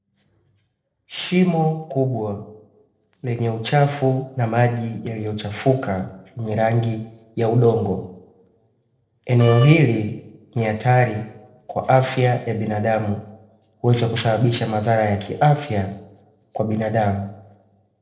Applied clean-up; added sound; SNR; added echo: neural separator model SepFormer DNS4.